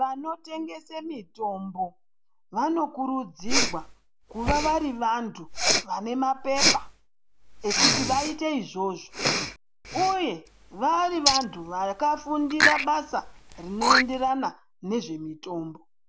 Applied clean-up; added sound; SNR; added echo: none; Respiratory sounds; 1 dB; none.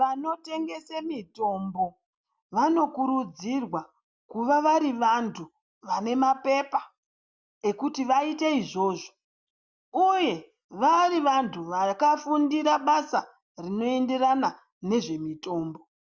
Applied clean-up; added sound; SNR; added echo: none; none; none; none.